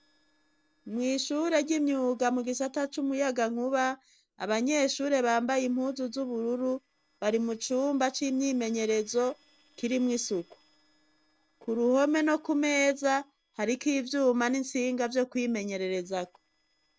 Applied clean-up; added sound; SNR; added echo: neural separator model SepFormer DNS4.